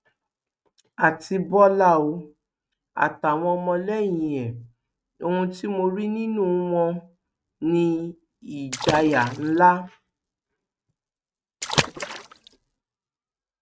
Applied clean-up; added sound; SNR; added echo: neural mask model RNNoise.